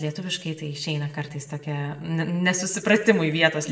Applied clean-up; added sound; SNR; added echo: none; none; none; reverberation time 0.7 s.